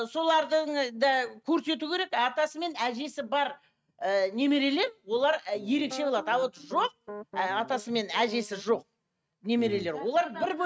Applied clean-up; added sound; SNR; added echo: neural mask model RNNoise.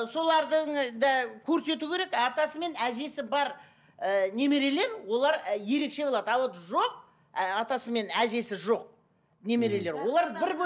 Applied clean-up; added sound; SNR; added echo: none; none; none; none.